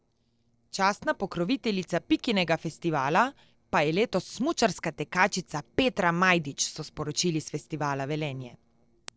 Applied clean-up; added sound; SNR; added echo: neural separator model SepFormer DNS4.